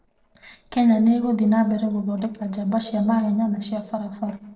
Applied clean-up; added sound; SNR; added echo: neural separator model SepFormer DNS4.